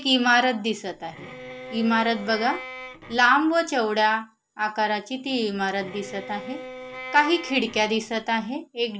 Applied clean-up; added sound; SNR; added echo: none; Bowed string instrument; 15 dB; none.